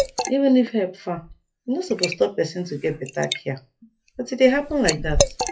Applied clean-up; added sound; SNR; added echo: classical method WPE with log-MMSE.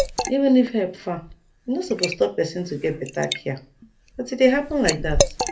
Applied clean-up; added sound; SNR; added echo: none; Liquid; 5 dB; reverberation time 0.3 s.